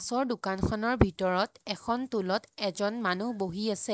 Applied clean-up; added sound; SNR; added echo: none; none; none; none.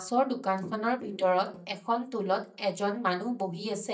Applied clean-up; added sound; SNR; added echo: neural mask model DeepFilterNet 3.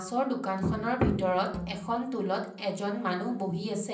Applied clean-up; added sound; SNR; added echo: none; Bowed string instrument; 13 dB; reverberation time 0.6 s.